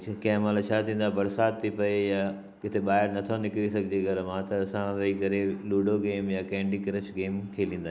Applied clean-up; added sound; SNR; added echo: none; none; none; none.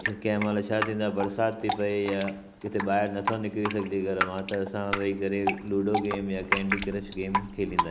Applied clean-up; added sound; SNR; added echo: none; Drip; 5 dB; none.